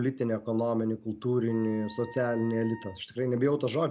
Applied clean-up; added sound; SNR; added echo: none; Wind instrument, woodwind instrument; 20 dB; none.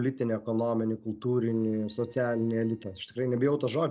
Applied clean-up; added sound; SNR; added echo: neural separator model SepFormer DNS4.